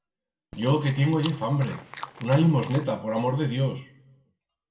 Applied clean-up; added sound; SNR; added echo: none; Chewing, mastication; 13 dB; reverberation time 0.5 s.